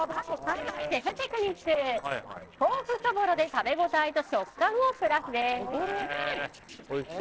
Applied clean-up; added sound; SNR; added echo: neural separator model SepFormer DNS4.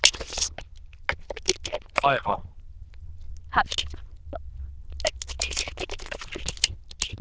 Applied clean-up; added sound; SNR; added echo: neural diffusion model UNIVERSE++.